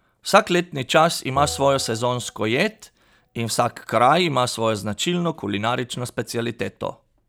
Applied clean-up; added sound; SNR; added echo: none; Bell; 19 dB; none.